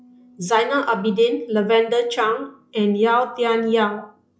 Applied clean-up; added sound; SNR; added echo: classical method log-MMSE.